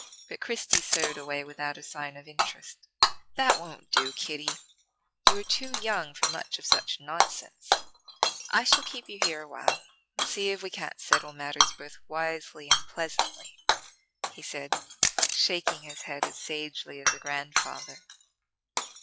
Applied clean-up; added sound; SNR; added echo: classical method log-MMSE.